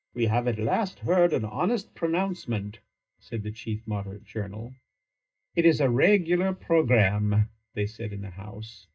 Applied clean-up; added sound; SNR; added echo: neural mask model DeepFilterNet 3.